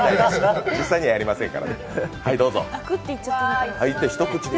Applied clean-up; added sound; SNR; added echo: none; none; none; none.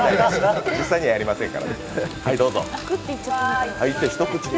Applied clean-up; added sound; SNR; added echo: none; Printer; 15 dB; none.